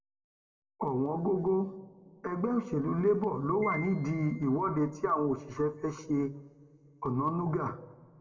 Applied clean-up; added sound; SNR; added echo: none; Piano; 15 dB; reverberation time 1.1 s.